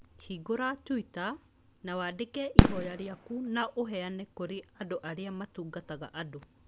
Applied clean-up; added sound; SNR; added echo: none; Fireworks; -4 dB; none.